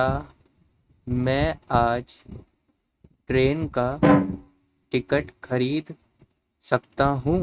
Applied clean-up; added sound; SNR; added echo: neural mask model RNNoise.